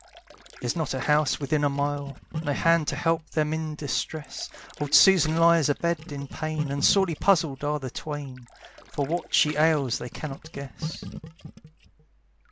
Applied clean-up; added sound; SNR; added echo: none; Gurgling; 14 dB; none.